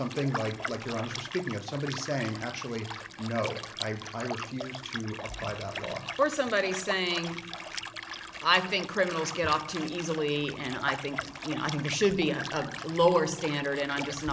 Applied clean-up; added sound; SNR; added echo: none; Liquid; 9 dB; none.